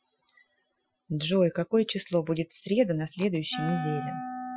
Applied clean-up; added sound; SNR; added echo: classical method Wiener filter.